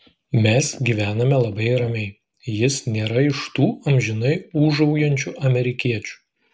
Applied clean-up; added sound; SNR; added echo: none; none; none; none.